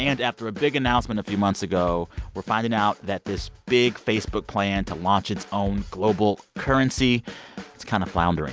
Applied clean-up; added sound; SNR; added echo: none; none; none; none.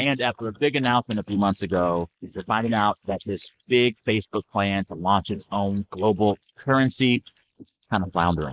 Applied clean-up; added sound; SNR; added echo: neural mask model Resemble Enhance denoiser.